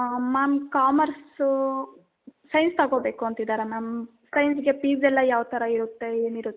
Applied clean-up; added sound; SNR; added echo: neural mask model Resemble Enhance denoiser.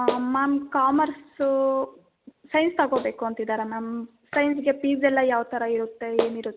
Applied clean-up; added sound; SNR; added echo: none; Clapping; 11 dB; none.